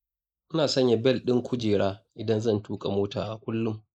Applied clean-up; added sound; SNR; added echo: neural mask model Resemble Enhance denoiser.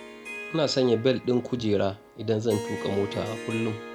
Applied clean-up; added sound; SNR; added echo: none; Harp; 12 dB; none.